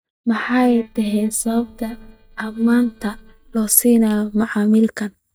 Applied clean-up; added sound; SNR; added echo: neural mask model DeepFilterNet 3.